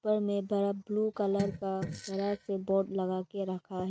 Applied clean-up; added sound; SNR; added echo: neural mask model RNNoise.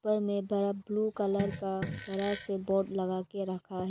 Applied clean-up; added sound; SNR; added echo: none; Fart; 8 dB; none.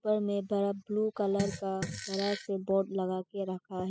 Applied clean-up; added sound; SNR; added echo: classical method spectral subtraction.